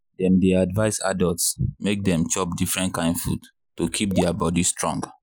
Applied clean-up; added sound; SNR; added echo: neural mask model Resemble Enhance denoiser.